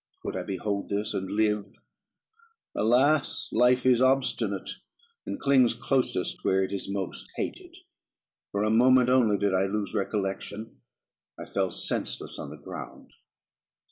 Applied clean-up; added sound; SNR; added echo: none; none; none; none.